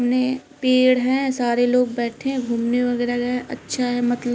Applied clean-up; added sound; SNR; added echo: none; none; none; none.